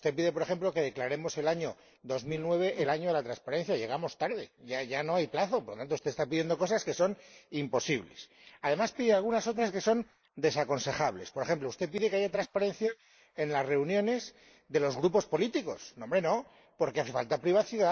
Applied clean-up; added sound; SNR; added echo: neural mask model Resemble Enhance denoiser.